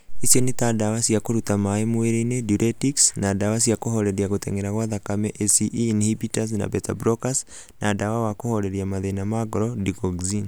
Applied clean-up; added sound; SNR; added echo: none; none; none; none.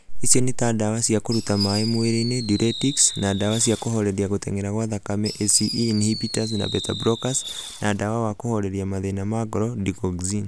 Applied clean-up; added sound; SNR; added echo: none; Fireworks; 12 dB; none.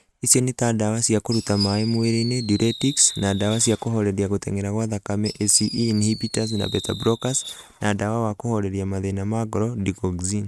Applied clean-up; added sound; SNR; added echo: neural mask model RNNoise.